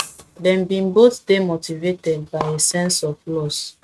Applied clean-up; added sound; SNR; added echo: neural mask model RNNoise.